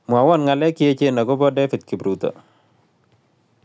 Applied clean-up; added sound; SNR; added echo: none; none; none; none.